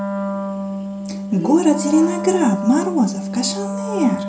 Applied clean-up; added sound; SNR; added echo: none; Wind instrument, woodwind instrument; 6 dB; reverberation time 0.4 s.